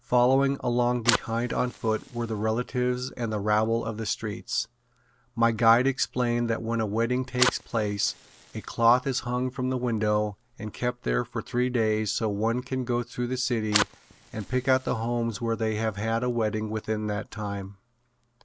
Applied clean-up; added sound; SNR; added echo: none; Fire; 13 dB; none.